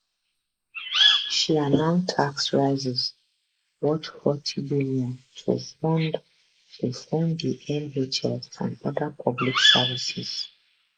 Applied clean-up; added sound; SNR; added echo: neural mask model Resemble Enhance denoiser.